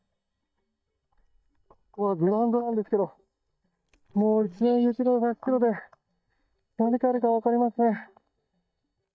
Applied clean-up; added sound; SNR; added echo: neural mask model DeepFilterNet 3.